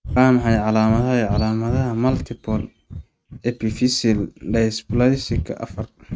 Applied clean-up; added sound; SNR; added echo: neural mask model RNNoise.